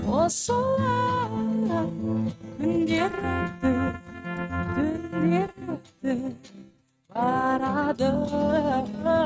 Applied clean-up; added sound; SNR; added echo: neural mask model RNNoise.